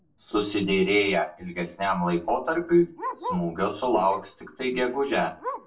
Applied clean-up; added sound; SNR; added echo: none; Bark; 14 dB; reverberation time 0.3 s.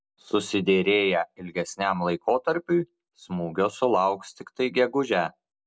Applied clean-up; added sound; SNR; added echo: none; none; none; none.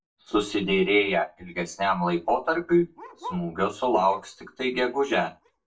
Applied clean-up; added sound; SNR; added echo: neural mask model DeepFilterNet 3.